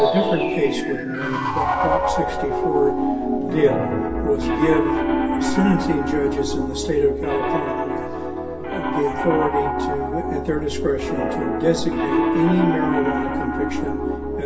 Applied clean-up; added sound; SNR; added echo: none; Piano; -2 dB; reverberation time 0.2 s.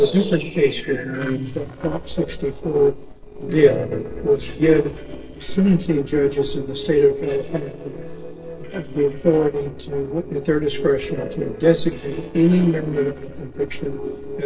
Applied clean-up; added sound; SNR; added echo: neural separator model SepFormer DNS4.